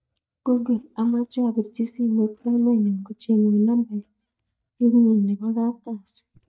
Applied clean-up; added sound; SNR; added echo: neural mask model DeepFilterNet 3.